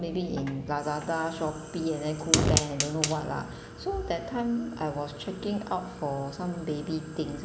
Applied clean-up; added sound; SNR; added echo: none; Fire; 3 dB; none.